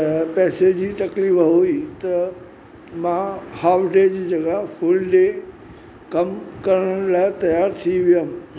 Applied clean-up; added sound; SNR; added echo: none; none; none; none.